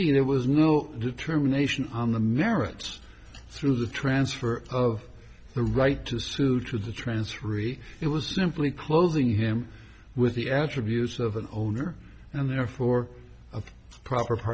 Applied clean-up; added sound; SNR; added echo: none; none; none; none.